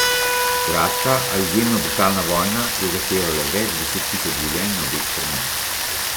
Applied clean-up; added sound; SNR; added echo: none; Rain + Keyboard (musical); -2 dB; none.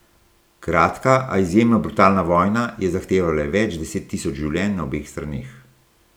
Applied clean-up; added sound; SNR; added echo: none; none; none; none.